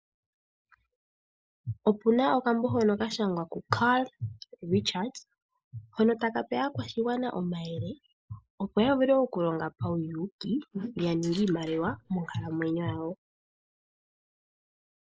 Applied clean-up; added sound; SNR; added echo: neural mask model Resemble Enhance denoiser.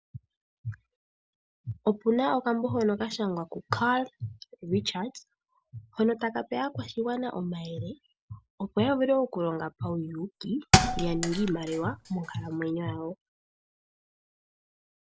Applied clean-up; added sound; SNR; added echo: none; Thump, thud; -1 dB; none.